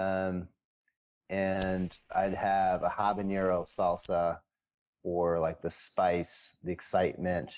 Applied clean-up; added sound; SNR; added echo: neural mask model RNNoise.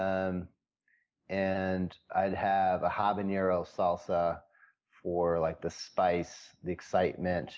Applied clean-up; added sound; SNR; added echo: none; none; none; none.